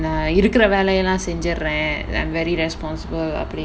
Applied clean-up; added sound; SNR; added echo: none; none; none; none.